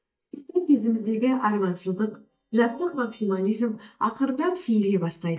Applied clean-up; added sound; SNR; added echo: neural mask model DeepFilterNet 3.